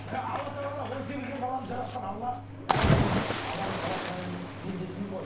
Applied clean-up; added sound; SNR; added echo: none; Cricket / Waves, surf; -3 dB; reverberation time 0.3 s.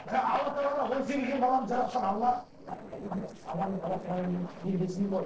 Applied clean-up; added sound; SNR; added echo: neural separator model SepFormer DNS4.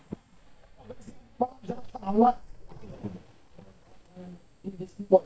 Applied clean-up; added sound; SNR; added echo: neural mask model DeepFilterNet 3.